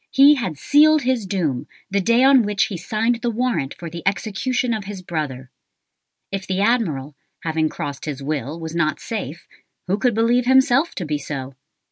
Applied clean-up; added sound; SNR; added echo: none; none; none; none.